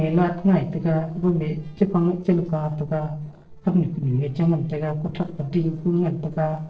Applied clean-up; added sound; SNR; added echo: neural separator model SepFormer DNS4.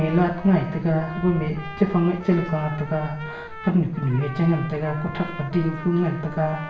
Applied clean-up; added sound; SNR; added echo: none; Trumpet; 15 dB; reverberation time 0.7 s.